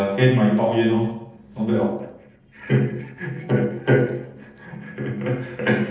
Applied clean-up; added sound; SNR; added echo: neural separator model SepFormer DNS4.